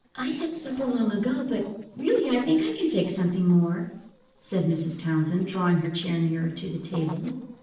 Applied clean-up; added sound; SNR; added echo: neural separator model SepFormer DNS4.